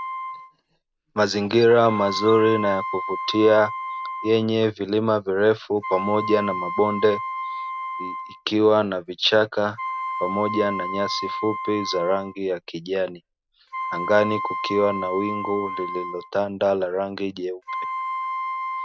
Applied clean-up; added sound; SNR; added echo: none; Wind instrument, woodwind instrument; 8 dB; none.